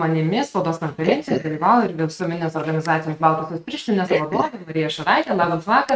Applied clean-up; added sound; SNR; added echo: neural mask model RNNoise.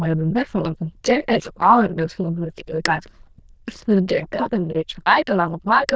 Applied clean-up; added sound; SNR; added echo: neural diffusion model UNIVERSE++.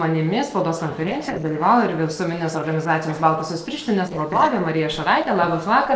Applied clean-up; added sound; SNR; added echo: neural separator model SepFormer DNS4.